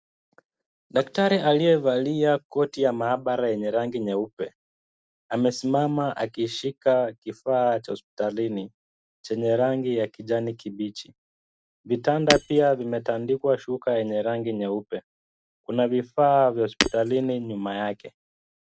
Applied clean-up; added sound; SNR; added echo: none; Shatter; 6 dB; none.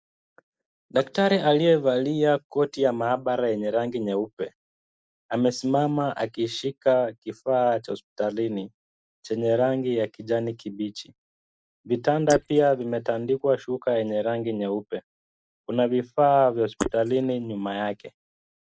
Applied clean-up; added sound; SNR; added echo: neural mask model Resemble Enhance denoiser.